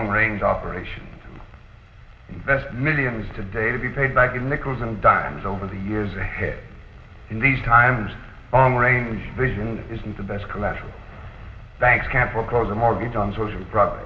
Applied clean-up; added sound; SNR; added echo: none; none; none; reverberation time 2.7 s.